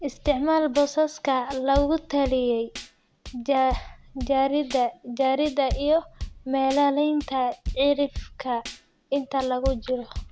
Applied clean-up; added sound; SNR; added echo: none; Drum / Drum kit; 12 dB; none.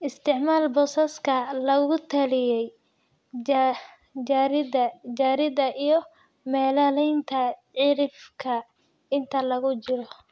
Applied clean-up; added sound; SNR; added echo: none; none; none; none.